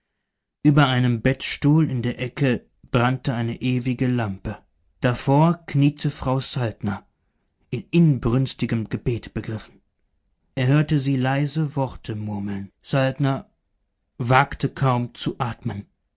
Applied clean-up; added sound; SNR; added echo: none; none; none; none.